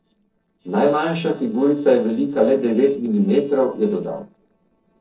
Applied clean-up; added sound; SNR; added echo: neural separator model SepFormer DNS4.